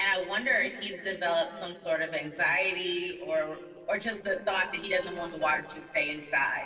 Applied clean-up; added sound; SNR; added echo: neural separator model SepFormer DNS4.